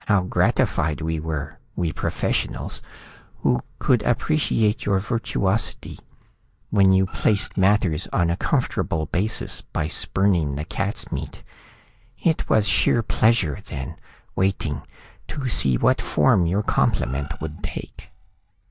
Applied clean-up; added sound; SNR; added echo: neural mask model DeepFilterNet 3.